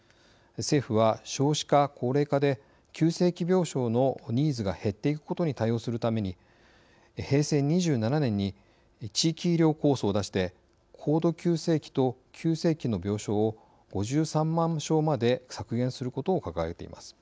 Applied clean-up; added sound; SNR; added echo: none; none; none; none.